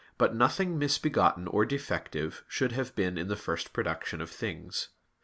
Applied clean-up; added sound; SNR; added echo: none; none; none; none.